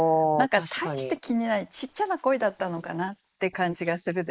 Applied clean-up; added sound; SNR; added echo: neural mask model Resemble Enhance denoiser.